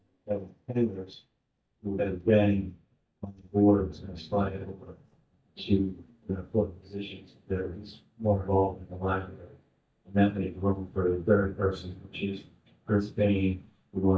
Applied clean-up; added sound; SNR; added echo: neural mask model DeepFilterNet 3.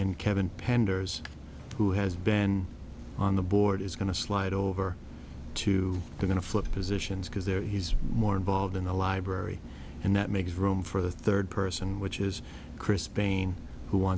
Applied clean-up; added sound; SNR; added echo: none; none; none; none.